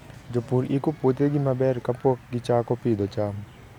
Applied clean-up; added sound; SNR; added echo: none; none; none; none.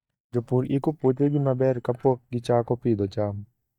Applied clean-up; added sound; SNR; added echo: neural mask model DeepFilterNet 3.